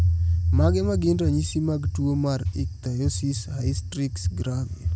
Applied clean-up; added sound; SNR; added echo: none; none; none; none.